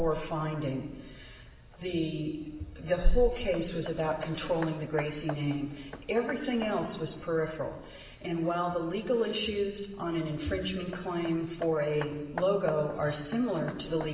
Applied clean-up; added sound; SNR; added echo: none; Hammer; 17 dB; reverberation time 1.2 s.